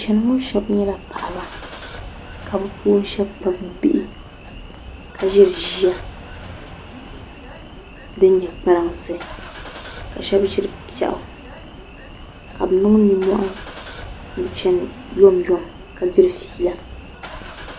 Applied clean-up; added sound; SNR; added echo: none; Engine starting / Car; 15 dB; none.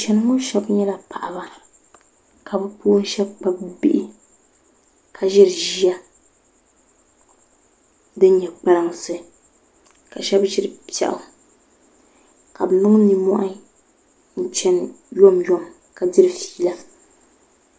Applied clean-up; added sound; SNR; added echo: none; none; none; none.